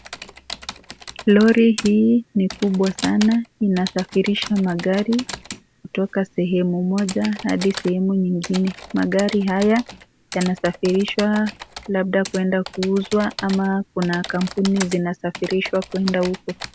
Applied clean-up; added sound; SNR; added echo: none; Typing; 15 dB; none.